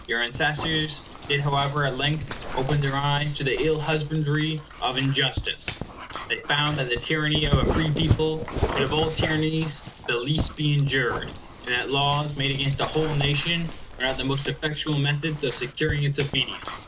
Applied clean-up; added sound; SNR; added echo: none; Dog; 7 dB; none.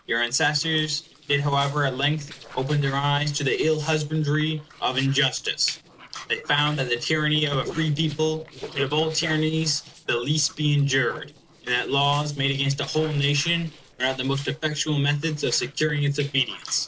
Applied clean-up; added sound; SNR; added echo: neural separator model SepFormer DNS4.